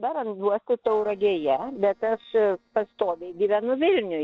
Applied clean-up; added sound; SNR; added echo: neural separator model SepFormer DNS4.